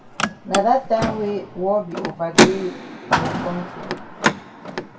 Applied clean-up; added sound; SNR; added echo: none; Car; -1 dB; reverberation time 0.2 s.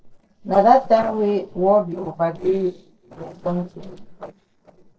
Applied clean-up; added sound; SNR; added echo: neural separator model SepFormer DNS4.